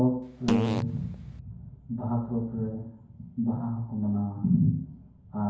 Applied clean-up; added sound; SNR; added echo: none; Fart; 6 dB; reverberation time 0.9 s.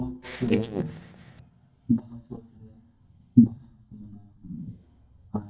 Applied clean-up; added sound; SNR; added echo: neural mask model DeepFilterNet 3.